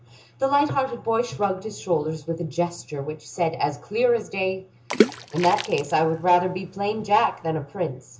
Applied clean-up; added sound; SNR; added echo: none; Water / Splash, splatter; 4 dB; reverberation time 0.2 s.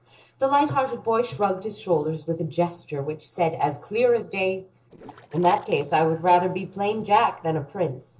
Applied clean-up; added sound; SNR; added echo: neural separator model SepFormer DNS4.